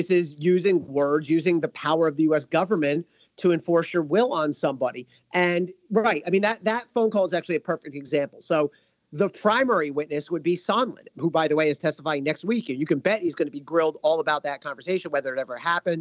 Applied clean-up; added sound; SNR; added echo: none; none; none; none.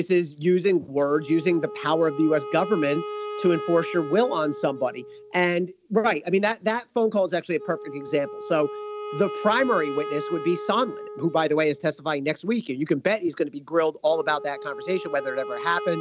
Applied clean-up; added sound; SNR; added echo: none; Wind instrument, woodwind instrument; 12 dB; none.